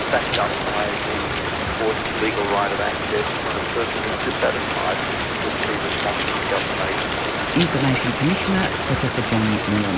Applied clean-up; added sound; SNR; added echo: none; Rain; -2 dB; none.